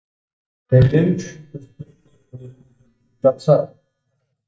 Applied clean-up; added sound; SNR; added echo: neural mask model DeepFilterNet 3.